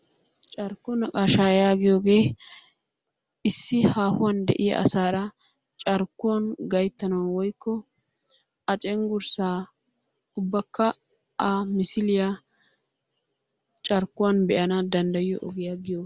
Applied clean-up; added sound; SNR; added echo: none; none; none; none.